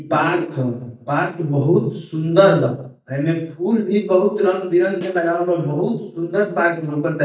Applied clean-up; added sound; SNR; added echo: neural mask model DeepFilterNet 3.